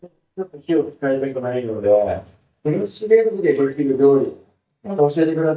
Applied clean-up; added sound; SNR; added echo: neural mask model DeepFilterNet 3.